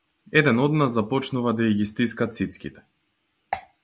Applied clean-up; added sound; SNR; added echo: none; none; none; none.